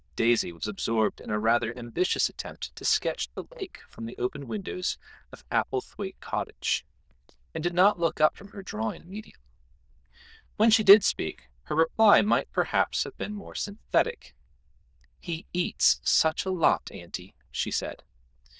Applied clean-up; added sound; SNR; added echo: neural diffusion model UNIVERSE++.